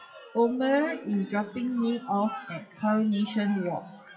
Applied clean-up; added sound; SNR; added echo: classical method WPE with log-MMSE.